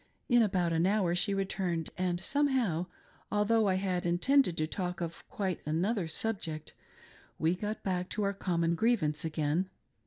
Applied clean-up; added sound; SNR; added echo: none; none; none; none.